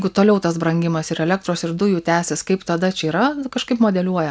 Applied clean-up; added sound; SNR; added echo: none; none; none; none.